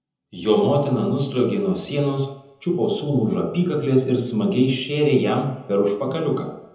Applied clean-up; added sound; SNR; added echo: none; none; none; reverberation time 0.8 s.